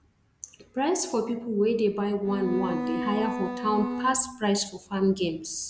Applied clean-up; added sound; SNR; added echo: none; Bowed string instrument; 6 dB; none.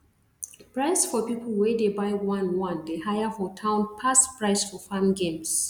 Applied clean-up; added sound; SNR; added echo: none; none; none; none.